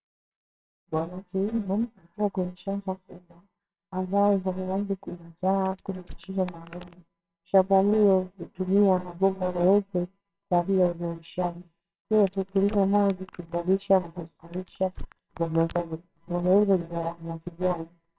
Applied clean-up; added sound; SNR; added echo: neural separator model SepFormer WHAMR!.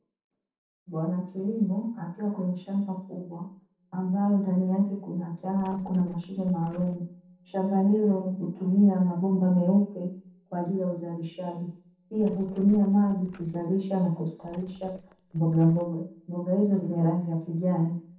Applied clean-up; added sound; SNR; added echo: neural separator model SepFormer DNS4.